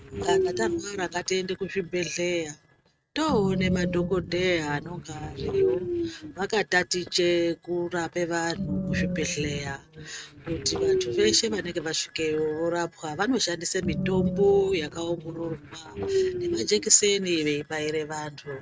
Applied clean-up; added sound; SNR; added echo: neural mask model RNNoise.